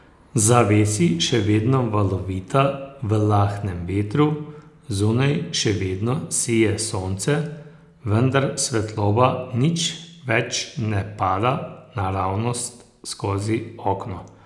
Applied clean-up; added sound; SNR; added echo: none; none; none; none.